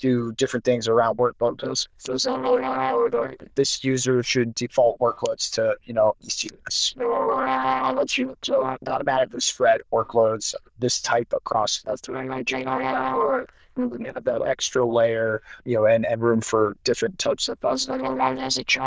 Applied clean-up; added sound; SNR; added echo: neural diffusion model UNIVERSE++.